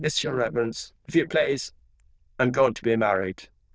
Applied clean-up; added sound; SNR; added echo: neural diffusion model UNIVERSE++.